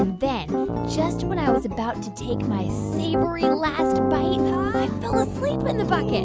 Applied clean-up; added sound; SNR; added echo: none; Piano; -2 dB; none.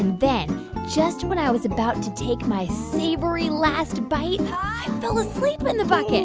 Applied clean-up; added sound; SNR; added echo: none; none; none; none.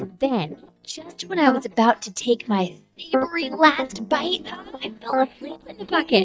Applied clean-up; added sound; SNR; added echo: neural mask model DeepFilterNet 3.